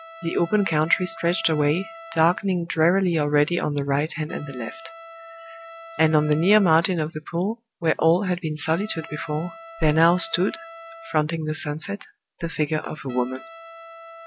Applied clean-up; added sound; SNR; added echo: none; Trumpet; 19 dB; none.